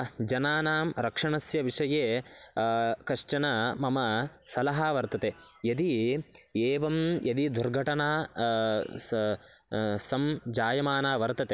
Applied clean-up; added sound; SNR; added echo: none; none; none; none.